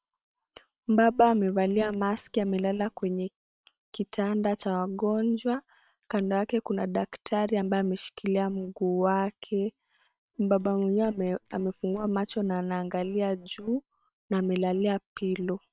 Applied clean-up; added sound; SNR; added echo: neural separator model SepFormer WHAM!.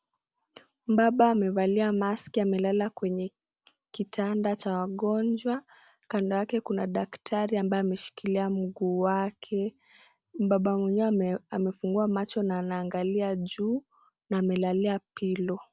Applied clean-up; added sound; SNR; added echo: none; none; none; none.